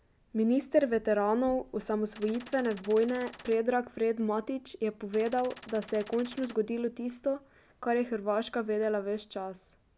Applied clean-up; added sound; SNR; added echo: none; Gunshot, gunfire; 19 dB; none.